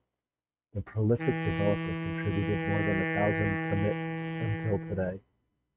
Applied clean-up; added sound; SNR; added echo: neural mask model RNNoise.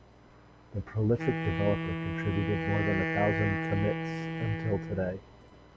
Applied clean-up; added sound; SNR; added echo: none; Wind instrument, woodwind instrument; 2 dB; none.